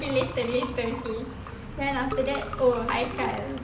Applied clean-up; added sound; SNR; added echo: none; Liquid; 11 dB; none.